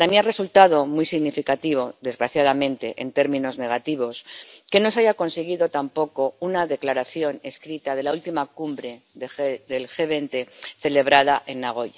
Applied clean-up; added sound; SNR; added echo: none; none; none; none.